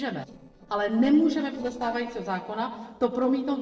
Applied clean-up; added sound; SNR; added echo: neural separator model SepFormer DNS4.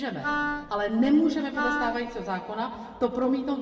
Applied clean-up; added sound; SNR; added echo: none; Wind instrument, woodwind instrument; 4 dB; reverberation time 1.8 s.